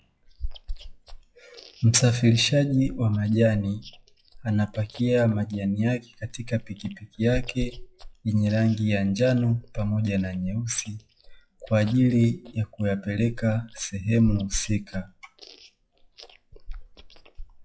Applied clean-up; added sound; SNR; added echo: classical method log-MMSE.